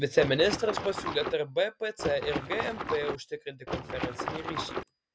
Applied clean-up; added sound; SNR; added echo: none; Water / Splash, splatter; 4 dB; none.